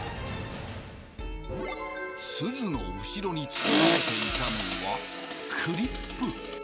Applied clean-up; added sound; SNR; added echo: none; Accelerating, revving, vroom; -4 dB; none.